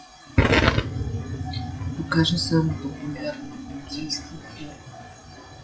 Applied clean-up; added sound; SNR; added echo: classical method WPE with log-MMSE.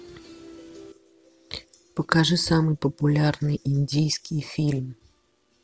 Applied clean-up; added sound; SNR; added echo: none; none; none; none.